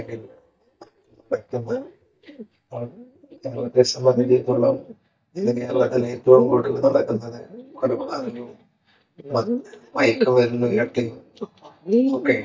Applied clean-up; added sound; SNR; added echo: neural mask model DeepFilterNet 3.